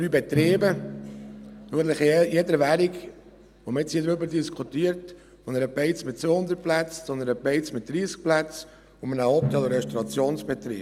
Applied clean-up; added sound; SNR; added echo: none; Drum; 13 dB; none.